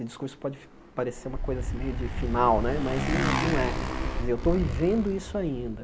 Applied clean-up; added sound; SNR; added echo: none; Motorcycle; 1 dB; none.